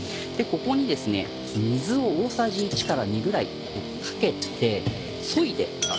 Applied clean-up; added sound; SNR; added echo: none; Guitar; 8 dB; none.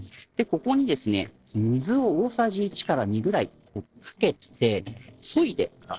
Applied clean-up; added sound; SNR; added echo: neural separator model SepFormer DNS4.